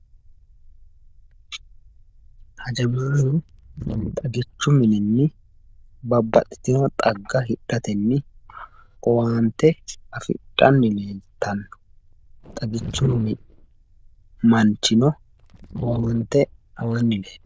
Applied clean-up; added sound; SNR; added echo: neural diffusion model UNIVERSE++.